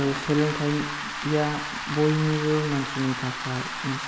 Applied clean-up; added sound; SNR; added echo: none; Rain; 7 dB; none.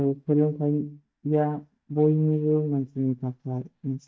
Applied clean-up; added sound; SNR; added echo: neural mask model DeepFilterNet 3.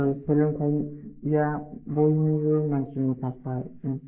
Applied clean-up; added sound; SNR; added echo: neural mask model Resemble Enhance denoiser.